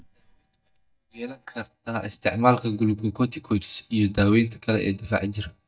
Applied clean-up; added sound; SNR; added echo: neural mask model DeepFilterNet 3.